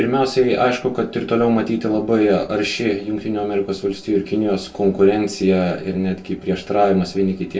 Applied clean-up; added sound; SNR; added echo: none; none; none; reverberation time 0.2 s.